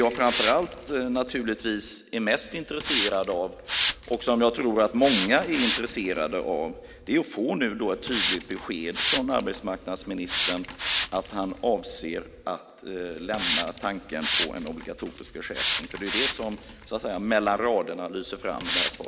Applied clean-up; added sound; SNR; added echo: none; Hiss; 1 dB; none.